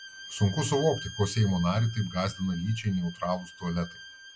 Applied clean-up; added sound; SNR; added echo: none; Bowed string instrument; 15 dB; none.